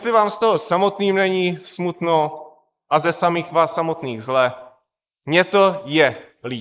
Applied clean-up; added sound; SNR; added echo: neural mask model Resemble Enhance denoiser.